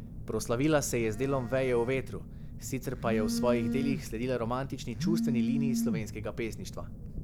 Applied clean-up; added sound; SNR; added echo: none; Telephone; 3 dB; none.